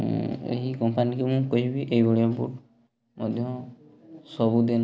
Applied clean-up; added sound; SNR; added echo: none; none; none; none.